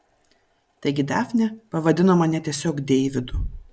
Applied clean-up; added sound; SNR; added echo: none; Toilet flush; 14 dB; none.